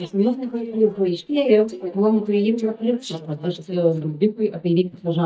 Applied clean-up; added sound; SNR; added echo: neural mask model DeepFilterNet 3.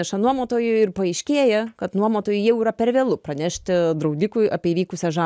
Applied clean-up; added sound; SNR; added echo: none; none; none; none.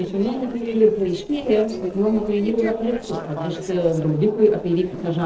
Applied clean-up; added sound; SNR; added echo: neural separator model SepFormer DNS4.